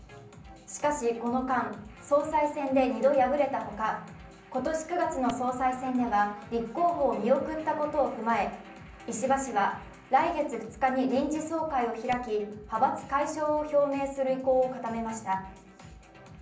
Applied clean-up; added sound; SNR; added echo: none; Clapping; 17 dB; reverberation time 0.6 s.